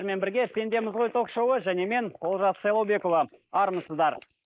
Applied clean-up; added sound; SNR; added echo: neural mask model Resemble Enhance denoiser.